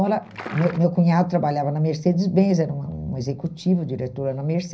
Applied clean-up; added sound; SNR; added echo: none; Liquid; 13 dB; reverberation time 0.5 s.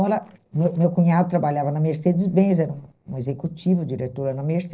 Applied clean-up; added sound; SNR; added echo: neural separator model SepFormer DNS4.